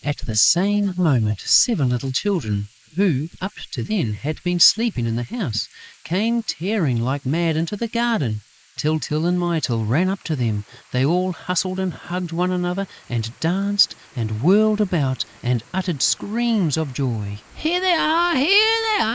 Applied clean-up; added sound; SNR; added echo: neural mask model Resemble Enhance denoiser.